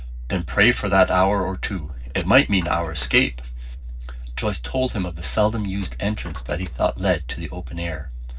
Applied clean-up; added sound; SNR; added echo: neural separator model SepFormer DNS4.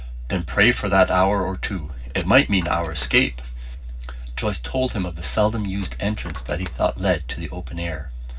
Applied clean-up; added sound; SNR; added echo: none; Coin (dropping); 19 dB; reverberation time 0.4 s.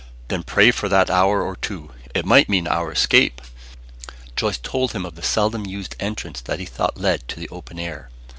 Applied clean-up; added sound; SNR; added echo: none; none; none; none.